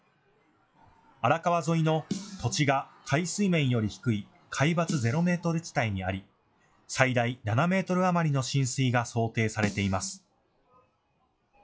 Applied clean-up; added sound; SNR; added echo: classical method log-MMSE.